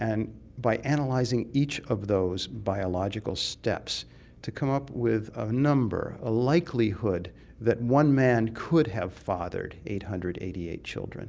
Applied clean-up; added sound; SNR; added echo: none; none; none; none.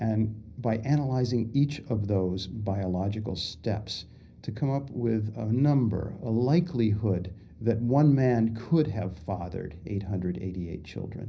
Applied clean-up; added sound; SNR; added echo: none; none; none; reverberation time 0.5 s.